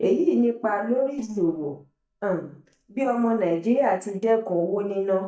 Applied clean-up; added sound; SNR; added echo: neural mask model DeepFilterNet 3.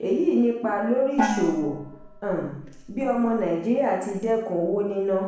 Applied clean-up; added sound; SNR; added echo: none; Gong; 7 dB; reverberation time 0.7 s.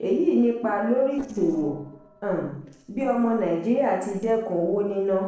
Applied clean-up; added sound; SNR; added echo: neural separator model SepFormer DNS4.